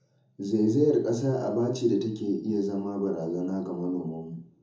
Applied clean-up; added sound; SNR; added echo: none; none; none; reverberation time 0.6 s.